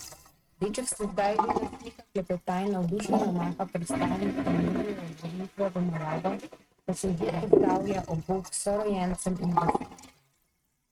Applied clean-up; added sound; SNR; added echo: neural mask model RNNoise.